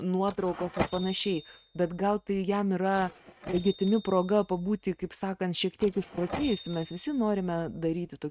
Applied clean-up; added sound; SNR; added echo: neural mask model RNNoise.